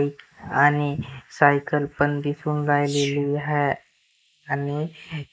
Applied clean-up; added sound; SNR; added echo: neural mask model Resemble Enhance denoiser.